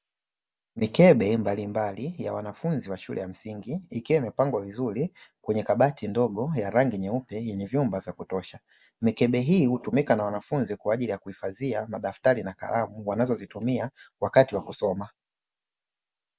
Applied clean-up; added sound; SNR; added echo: none; none; none; none.